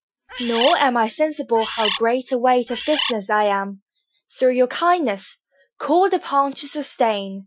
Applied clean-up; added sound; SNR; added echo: classical method Wiener filter.